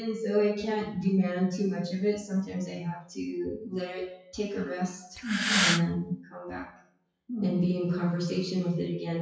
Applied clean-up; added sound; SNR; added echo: classical method WPE with log-MMSE.